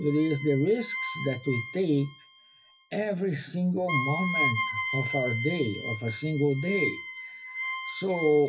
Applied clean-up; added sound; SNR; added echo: classical method WPE with log-MMSE.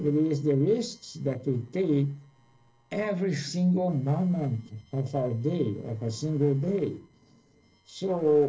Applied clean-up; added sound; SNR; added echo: neural separator model SepFormer DNS4.